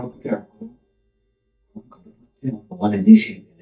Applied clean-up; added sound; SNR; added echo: neural mask model DeepFilterNet 3.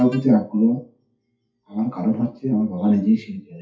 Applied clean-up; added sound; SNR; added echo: classical method WPE with log-MMSE.